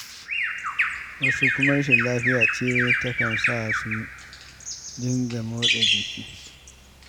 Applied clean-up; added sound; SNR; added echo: none; Bird vocalization, bird call, bird song; -4 dB; none.